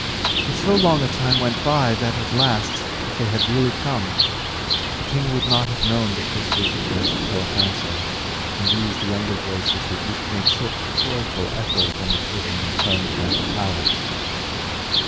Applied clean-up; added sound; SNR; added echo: none; Bird; -2 dB; none.